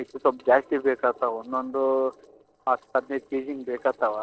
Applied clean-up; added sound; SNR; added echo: neural separator model SepFormer DNS4.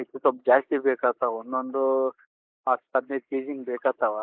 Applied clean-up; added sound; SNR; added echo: neural mask model Resemble Enhance denoiser.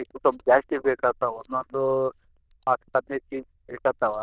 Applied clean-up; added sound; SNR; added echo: neural diffusion model UNIVERSE++.